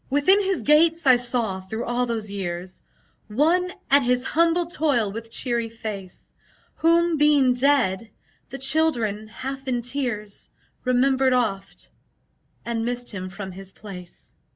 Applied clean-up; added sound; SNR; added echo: none; none; none; none.